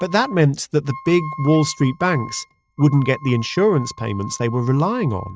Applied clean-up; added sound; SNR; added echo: neural mask model RNNoise.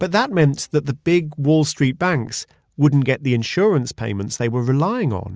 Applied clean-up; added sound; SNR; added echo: none; none; none; none.